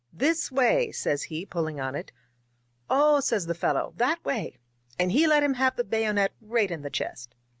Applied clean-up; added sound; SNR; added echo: none; none; none; none.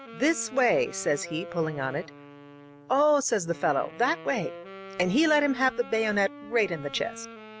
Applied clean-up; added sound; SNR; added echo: none; Wind instrument, woodwind instrument; 16 dB; none.